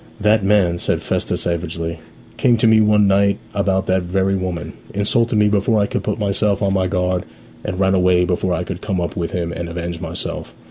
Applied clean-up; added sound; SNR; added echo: none; none; none; none.